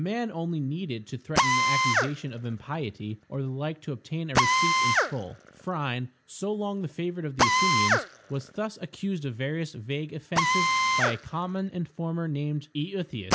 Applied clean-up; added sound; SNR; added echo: none; Drill; -2 dB; none.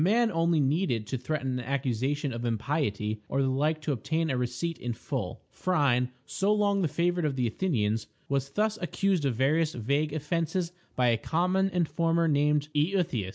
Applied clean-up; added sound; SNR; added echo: none; none; none; none.